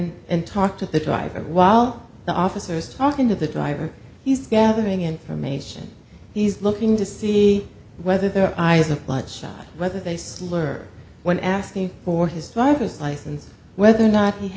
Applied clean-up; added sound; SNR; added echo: none; none; none; none.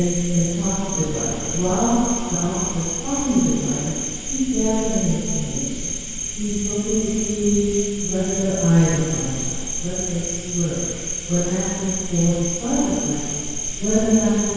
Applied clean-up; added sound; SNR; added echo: none; Cricket; 5 dB; reverberation time 2.0 s.